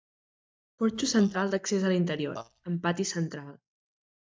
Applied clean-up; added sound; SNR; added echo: neural mask model DeepFilterNet 3.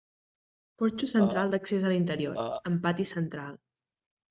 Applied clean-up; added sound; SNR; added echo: neural mask model RNNoise.